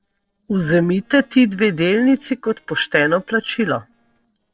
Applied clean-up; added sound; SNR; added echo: neural separator model SepFormer DNS4.